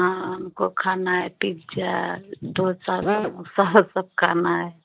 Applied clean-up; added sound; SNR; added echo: neural mask model DeepFilterNet 3.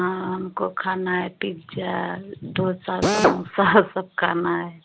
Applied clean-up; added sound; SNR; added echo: none; Drill; -3 dB; none.